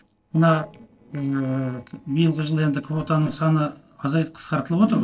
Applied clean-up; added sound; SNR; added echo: neural separator model SepFormer DNS4.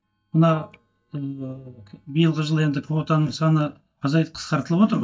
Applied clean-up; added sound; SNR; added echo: neural mask model DeepFilterNet 3.